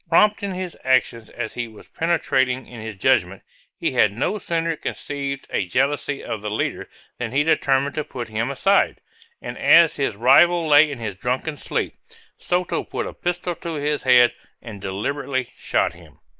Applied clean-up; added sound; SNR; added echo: neural mask model Resemble Enhance denoiser.